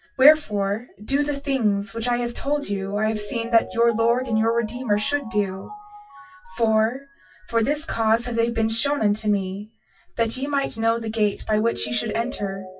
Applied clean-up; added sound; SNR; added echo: classical method WPE with log-MMSE.